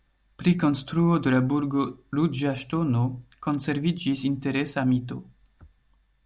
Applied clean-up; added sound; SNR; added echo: none; none; none; none.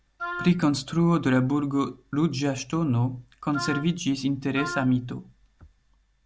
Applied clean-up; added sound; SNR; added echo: none; Wind instrument, woodwind instrument; 10 dB; none.